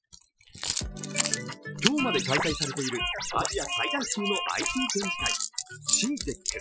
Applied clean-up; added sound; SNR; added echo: classical method Wiener filter.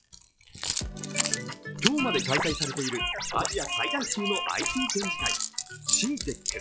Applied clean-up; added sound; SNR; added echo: classical method log-MMSE.